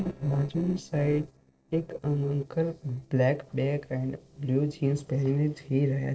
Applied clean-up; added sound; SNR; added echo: neural separator model SepFormer DNS4.